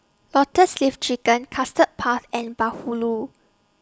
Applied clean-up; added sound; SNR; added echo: none; none; none; none.